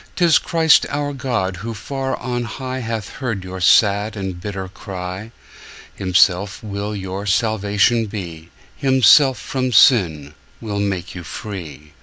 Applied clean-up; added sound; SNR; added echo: none; none; none; none.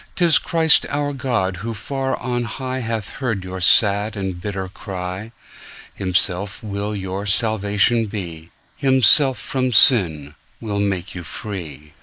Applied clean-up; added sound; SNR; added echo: neural mask model Resemble Enhance denoiser.